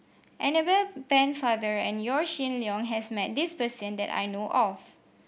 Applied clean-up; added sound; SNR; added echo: none; none; none; none.